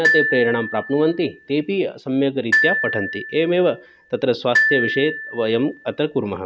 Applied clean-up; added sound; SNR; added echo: none; Glockenspiel; 3 dB; none.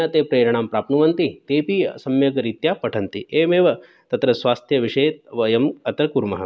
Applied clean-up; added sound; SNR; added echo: none; none; none; none.